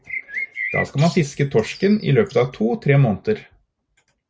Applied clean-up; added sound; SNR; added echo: none; Bird; 11 dB; none.